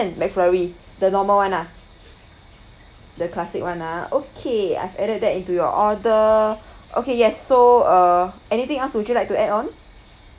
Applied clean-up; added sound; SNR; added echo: none; none; none; none.